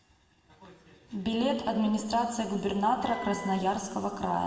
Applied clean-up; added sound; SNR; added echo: none; Wind instrument, woodwind instrument; 14 dB; reverberation time 1.4 s.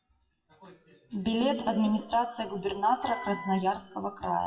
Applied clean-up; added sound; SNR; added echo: classical method WPE with log-MMSE.